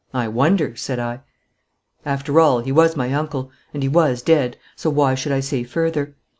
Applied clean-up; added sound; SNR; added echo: none; none; none; none.